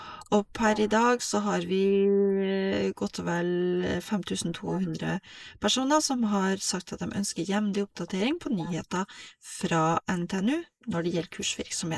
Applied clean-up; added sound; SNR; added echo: neural mask model Resemble Enhance denoiser.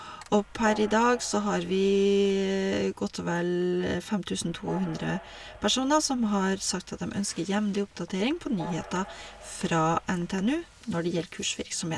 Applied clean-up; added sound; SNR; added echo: none; Train; 20 dB; none.